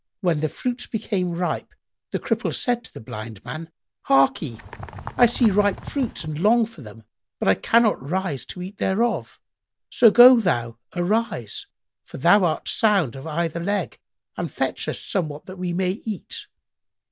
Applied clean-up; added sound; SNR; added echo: none; Bird; 13 dB; none.